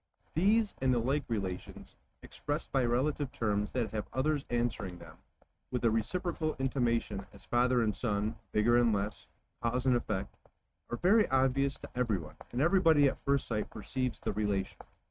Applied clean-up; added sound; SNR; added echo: neural mask model RNNoise.